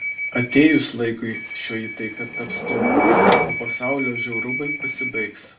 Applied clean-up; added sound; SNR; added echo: none; Subway, metro, underground / Door; -2 dB; reverberation time 0.3 s.